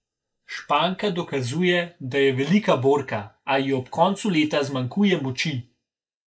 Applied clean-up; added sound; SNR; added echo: neural mask model Resemble Enhance denoiser.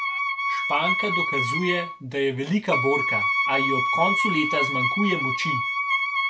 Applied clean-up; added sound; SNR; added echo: none; Wind instrument, woodwind instrument; -2 dB; none.